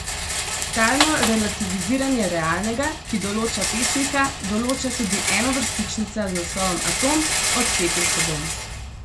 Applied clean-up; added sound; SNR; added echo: none; Rattle; 0 dB; none.